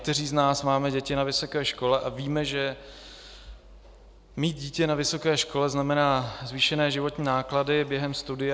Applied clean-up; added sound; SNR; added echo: none; none; none; none.